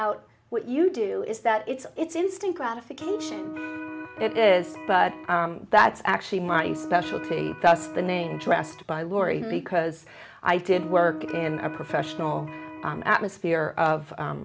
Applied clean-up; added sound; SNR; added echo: none; Electric guitar; 10 dB; none.